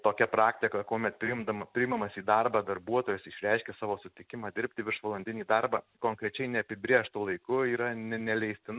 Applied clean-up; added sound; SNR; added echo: none; none; none; none.